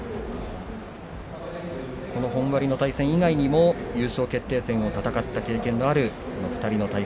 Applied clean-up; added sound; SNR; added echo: none; Thunder; 15 dB; none.